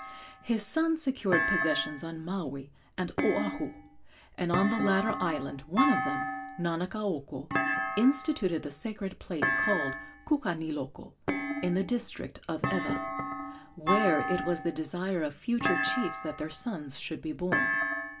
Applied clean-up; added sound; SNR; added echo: none; Thump, thud; 2 dB; reverberation time 0.2 s.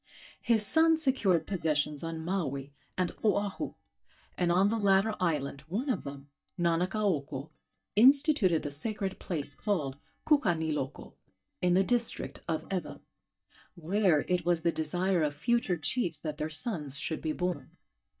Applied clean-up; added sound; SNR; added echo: neural mask model DeepFilterNet 3.